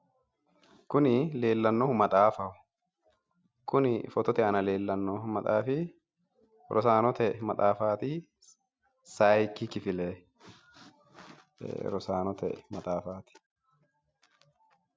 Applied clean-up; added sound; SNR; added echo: none; none; none; none.